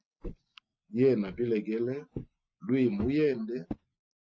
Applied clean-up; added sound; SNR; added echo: neural mask model RNNoise.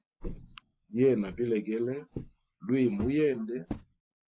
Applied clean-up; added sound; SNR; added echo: none; Walk, footsteps; 13 dB; none.